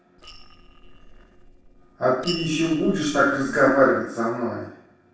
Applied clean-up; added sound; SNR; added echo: neural separator model SepFormer DNS4.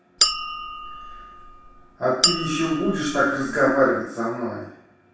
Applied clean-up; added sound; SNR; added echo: none; Chink, clink; 3 dB; reverberation time 0.7 s.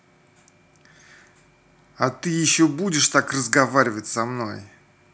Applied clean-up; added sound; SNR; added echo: none; none; none; none.